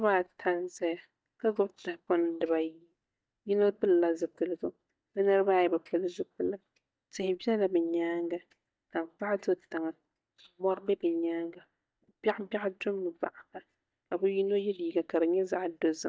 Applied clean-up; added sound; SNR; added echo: neural mask model DeepFilterNet 3.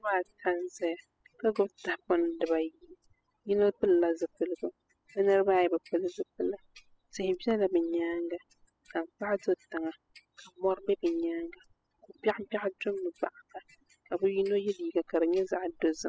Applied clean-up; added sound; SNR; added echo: classical method spectral subtraction.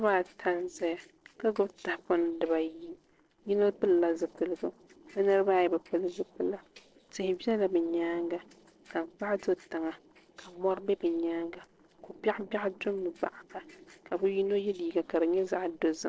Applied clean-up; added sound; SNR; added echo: neural separator model SepFormer DNS4.